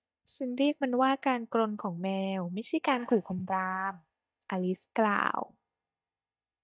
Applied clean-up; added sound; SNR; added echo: neural mask model DeepFilterNet 3.